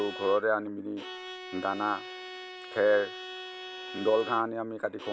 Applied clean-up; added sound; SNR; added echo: none; Bowed string instrument; 11 dB; none.